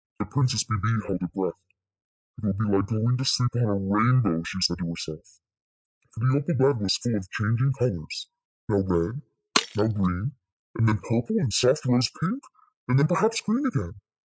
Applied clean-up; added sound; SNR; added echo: classical method spectral subtraction.